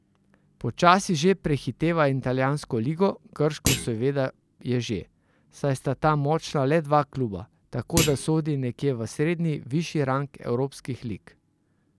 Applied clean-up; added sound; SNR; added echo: none; Thump, thud; 4 dB; none.